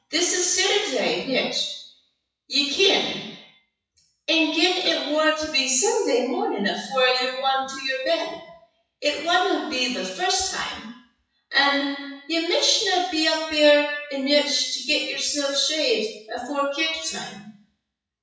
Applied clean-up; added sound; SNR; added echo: classical method WPE with log-MMSE.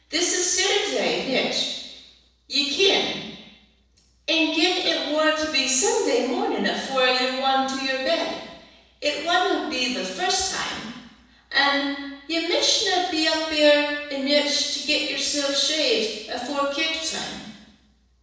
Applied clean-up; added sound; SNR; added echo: neural separator model SepFormer DNS4.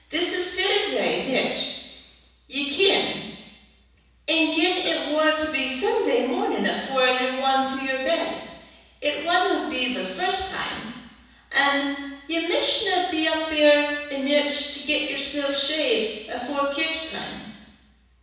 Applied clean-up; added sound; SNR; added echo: none; Burping, eructation; 20 dB; reverberation time 1.1 s.